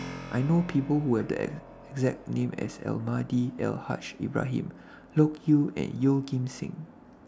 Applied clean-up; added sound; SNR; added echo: none; Keyboard (musical); 19 dB; none.